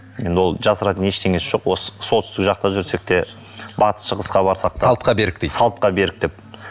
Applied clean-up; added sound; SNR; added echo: none; none; none; none.